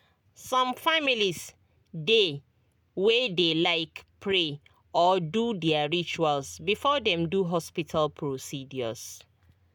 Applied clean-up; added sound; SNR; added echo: none; none; none; none.